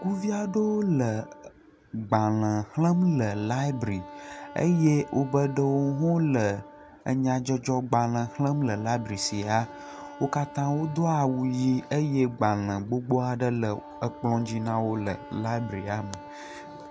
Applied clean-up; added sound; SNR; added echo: none; Wind instrument, woodwind instrument; 18 dB; none.